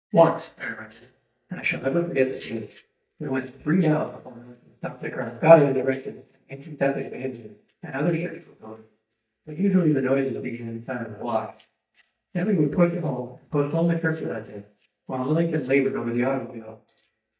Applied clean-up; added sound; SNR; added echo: neural mask model DeepFilterNet 3.